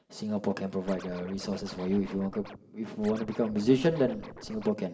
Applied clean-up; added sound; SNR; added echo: none; Scratching (performance technique); 16 dB; reverberation time 0.7 s.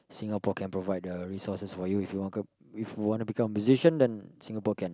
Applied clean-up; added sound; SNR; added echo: none; none; none; none.